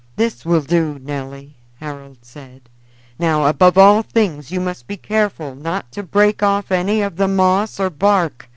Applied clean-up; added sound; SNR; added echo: none; none; none; none.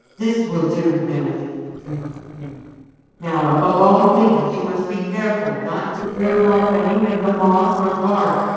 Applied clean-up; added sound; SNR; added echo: neural separator model SepFormer DNS4.